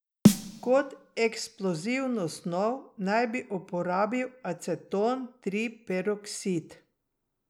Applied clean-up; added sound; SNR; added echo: none; Snare drum; -2 dB; none.